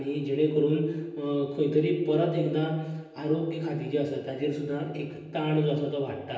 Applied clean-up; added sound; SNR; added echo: none; none; none; reverberation time 1.0 s.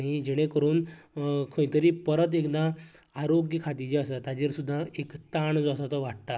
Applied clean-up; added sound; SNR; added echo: none; none; none; none.